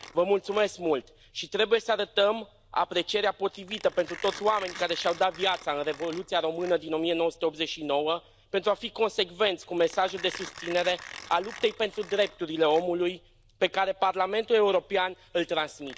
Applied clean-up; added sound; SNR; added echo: none; Mechanisms; 20 dB; none.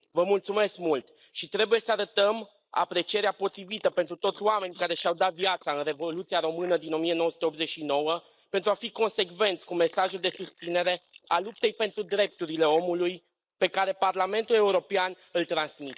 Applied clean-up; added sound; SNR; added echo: neural mask model Resemble Enhance denoiser.